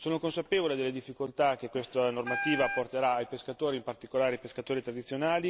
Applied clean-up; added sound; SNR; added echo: none; Wind instrument, woodwind instrument; 6 dB; none.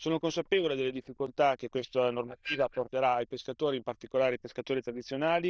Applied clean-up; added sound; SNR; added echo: neural diffusion model UNIVERSE++.